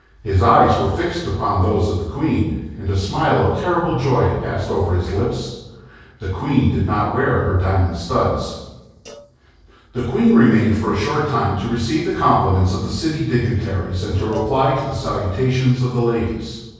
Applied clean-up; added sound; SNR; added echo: neural separator model SepFormer DNS4.